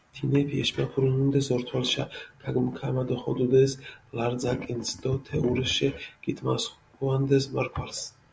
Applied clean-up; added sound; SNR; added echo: none; none; none; none.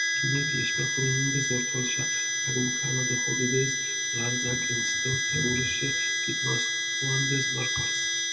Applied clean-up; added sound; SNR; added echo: none; Harmonica; -5 dB; reverberation time 1.9 s.